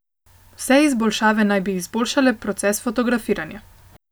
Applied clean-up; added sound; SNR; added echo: none; none; none; none.